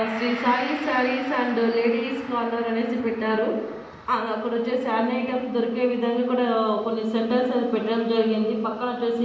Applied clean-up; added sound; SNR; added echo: none; Gong; 17 dB; reverberation time 0.9 s.